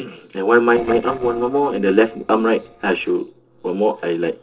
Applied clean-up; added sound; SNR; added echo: neural separator model SepFormer DNS4.